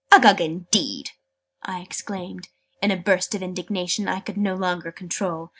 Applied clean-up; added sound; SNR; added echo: none; none; none; none.